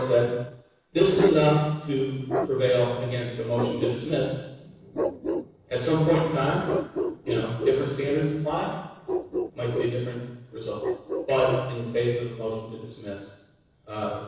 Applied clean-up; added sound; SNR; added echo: neural separator model SepFormer DNS4.